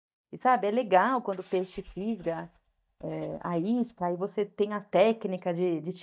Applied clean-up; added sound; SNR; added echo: neural mask model DeepFilterNet 3.